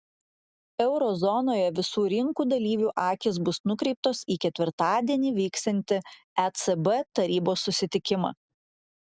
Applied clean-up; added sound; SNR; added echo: none; none; none; none.